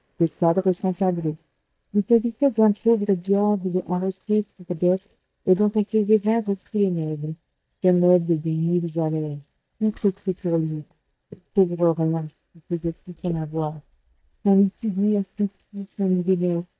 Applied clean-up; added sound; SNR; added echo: neural mask model DeepFilterNet 3.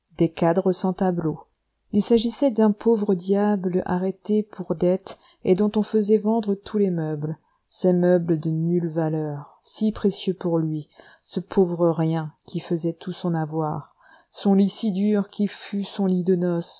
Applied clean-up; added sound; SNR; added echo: none; none; none; none.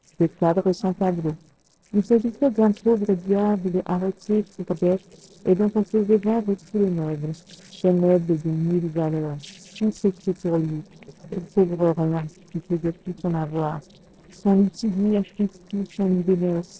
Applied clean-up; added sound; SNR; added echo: neural separator model SepFormer DNS4.